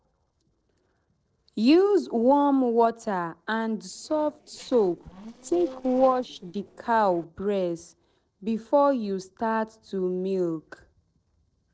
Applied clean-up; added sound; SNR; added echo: neural separator model SepFormer DNS4.